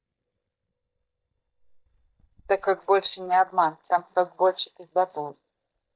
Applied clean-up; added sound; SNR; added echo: neural mask model DeepFilterNet 3.